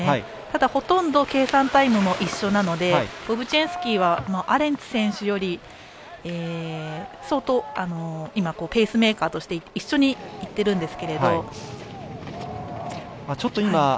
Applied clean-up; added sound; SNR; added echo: none; none; none; none.